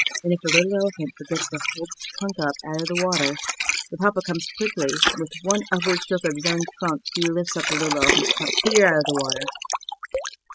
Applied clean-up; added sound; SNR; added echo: classical method spectral subtraction.